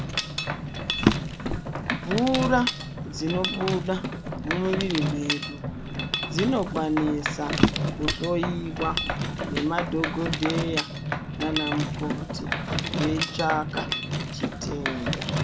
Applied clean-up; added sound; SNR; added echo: none; Drawer open or close + Mechanisms; -1 dB; none.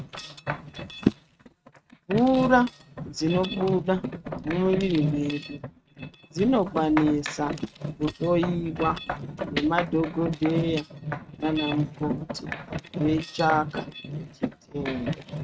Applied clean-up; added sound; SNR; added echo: neural mask model RNNoise.